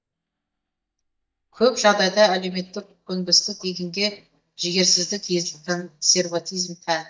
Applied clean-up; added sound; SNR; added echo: neural mask model DeepFilterNet 3.